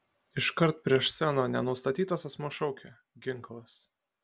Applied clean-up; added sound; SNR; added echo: none; none; none; none.